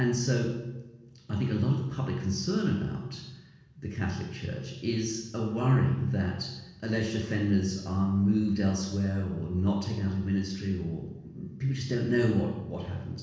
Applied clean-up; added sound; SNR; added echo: none; none; none; reverberation time 1.1 s.